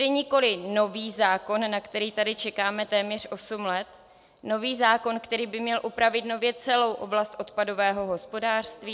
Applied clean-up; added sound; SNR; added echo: none; none; none; none.